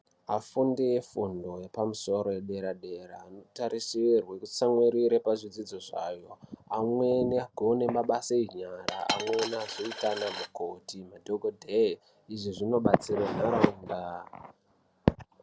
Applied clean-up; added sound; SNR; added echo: none; Coin (dropping); 10 dB; none.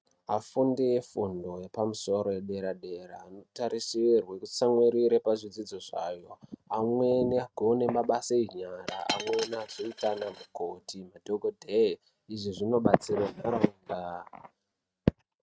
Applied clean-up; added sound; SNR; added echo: neural mask model RNNoise.